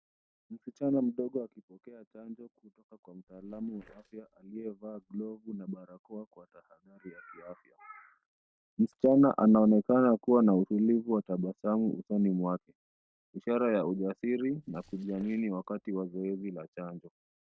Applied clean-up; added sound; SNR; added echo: neural separator model SepFormer DNS4.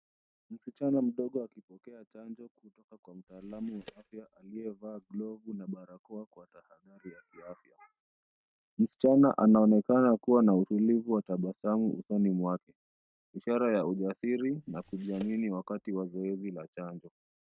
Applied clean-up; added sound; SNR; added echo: neural mask model RNNoise.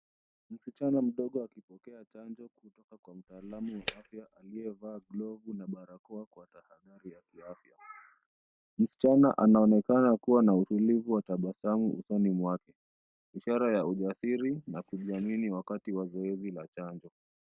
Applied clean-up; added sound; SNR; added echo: neural mask model Resemble Enhance denoiser.